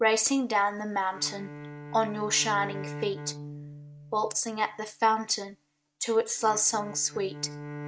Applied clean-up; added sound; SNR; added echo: neural mask model RNNoise.